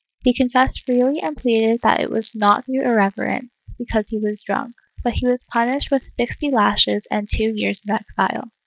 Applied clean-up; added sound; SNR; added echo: neural mask model DeepFilterNet 3.